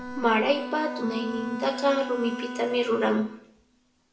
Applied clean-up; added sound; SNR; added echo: none; Bowed string instrument; 9 dB; reverberation time 0.6 s.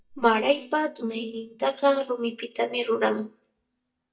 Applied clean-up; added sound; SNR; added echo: neural mask model DeepFilterNet 3.